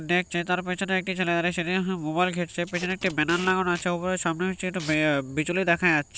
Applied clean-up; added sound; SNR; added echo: none; Packing tape, duct tape; 18 dB; none.